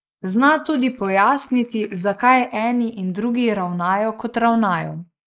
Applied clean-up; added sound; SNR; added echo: neural mask model Resemble Enhance denoiser.